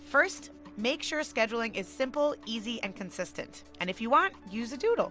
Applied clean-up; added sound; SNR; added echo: none; none; none; none.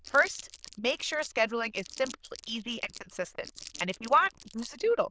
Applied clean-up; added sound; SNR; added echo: neural diffusion model UNIVERSE++.